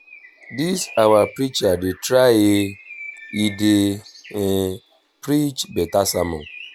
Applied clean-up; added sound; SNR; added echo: none; Bird; 19 dB; none.